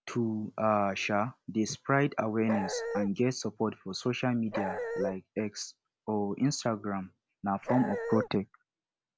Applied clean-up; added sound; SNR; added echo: none; Dog; 3 dB; none.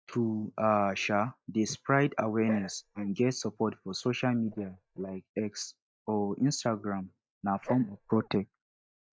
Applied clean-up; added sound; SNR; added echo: neural mask model DeepFilterNet 3.